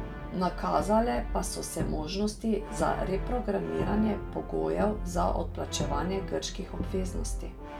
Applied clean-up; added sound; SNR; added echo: none; Brass instrument; 4 dB; none.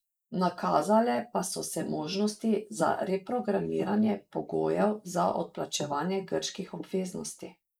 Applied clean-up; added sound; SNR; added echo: neural mask model Resemble Enhance denoiser.